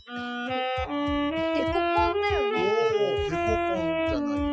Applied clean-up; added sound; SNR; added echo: classical method Wiener filter.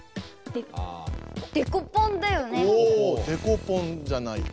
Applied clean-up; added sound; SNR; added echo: none; none; none; none.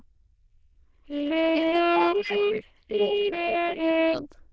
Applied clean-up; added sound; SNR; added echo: neural diffusion model UNIVERSE++.